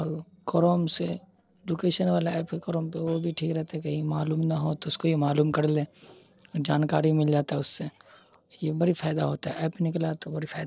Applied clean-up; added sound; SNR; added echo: neural separator model SepFormer DNS4.